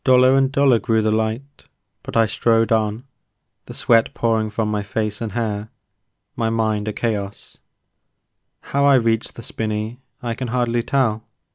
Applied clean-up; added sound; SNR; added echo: none; none; none; none.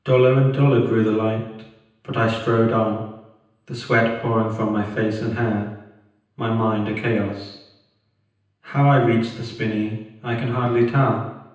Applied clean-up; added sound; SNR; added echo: none; none; none; reverberation time 0.9 s.